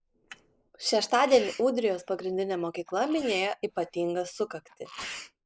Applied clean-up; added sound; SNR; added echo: neural mask model Resemble Enhance denoiser.